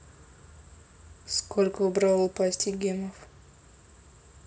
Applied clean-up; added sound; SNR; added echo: none; none; none; none.